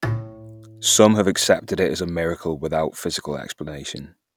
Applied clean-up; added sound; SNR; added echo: none; Bowed string instrument; 13 dB; none.